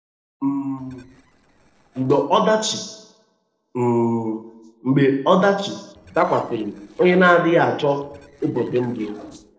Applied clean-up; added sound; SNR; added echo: neural separator model SepFormer DNS4.